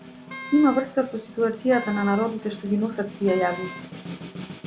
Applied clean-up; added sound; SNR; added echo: none; Snare drum + Wind instrument, woodwind instrument; 13 dB; none.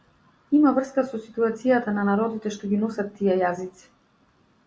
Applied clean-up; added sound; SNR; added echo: none; none; none; none.